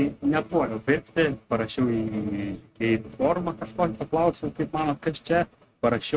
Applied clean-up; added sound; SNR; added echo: neural mask model RNNoise.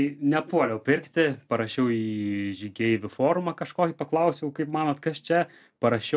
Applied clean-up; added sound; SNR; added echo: none; none; none; none.